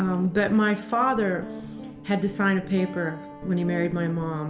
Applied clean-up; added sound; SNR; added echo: none; Guitar; 13 dB; reverberation time 1.3 s.